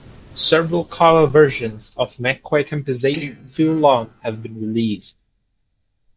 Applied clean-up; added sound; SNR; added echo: neural mask model DeepFilterNet 3.